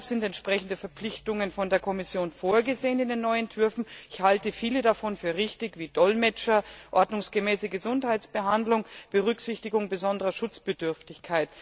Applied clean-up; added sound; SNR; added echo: none; none; none; none.